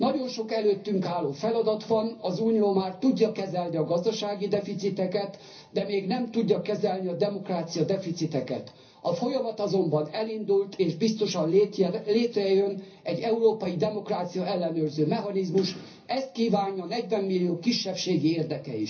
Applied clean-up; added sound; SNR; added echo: none; none; none; reverberation time 0.5 s.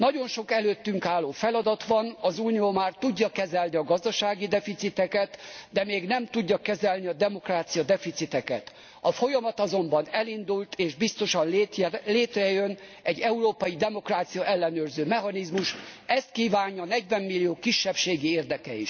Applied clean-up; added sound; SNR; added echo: none; none; none; none.